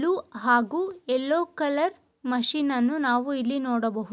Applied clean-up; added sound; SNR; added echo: none; none; none; none.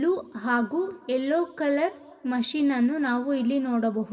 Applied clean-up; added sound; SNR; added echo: none; none; none; reverberation time 1.0 s.